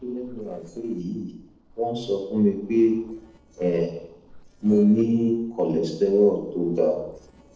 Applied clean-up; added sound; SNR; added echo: neural separator model SepFormer DNS4.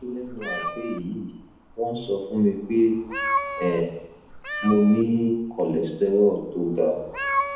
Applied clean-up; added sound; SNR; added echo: none; Meow; 8 dB; reverberation time 0.8 s.